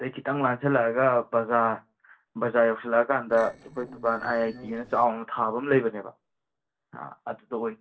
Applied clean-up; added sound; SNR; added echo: neural separator model SepFormer DNS4.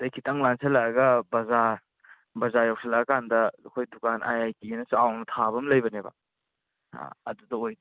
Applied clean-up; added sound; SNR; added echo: none; none; none; none.